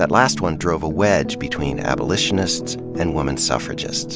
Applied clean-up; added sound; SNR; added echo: none; none; none; none.